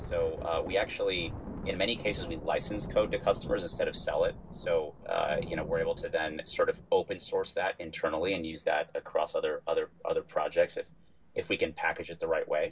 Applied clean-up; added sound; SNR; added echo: none; Thunder; 13 dB; none.